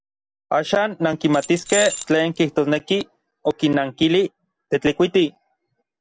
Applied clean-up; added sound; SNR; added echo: none; Keys jangling; 9 dB; none.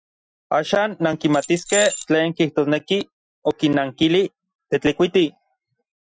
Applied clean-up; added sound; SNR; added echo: classical method Wiener filter.